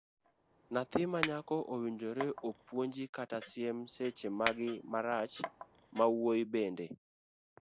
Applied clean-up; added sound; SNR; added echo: none; Chink, clink; -2 dB; none.